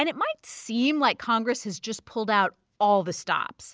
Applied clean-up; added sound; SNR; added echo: none; none; none; none.